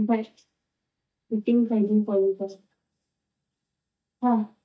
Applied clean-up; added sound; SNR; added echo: neural mask model DeepFilterNet 3.